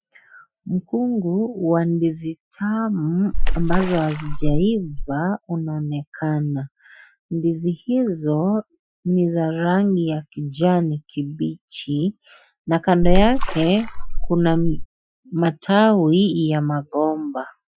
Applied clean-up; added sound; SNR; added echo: classical method Wiener filter.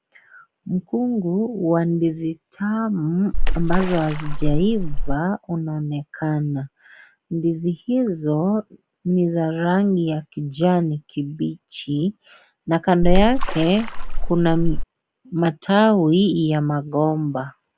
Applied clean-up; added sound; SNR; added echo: none; Splash, splatter; -4 dB; none.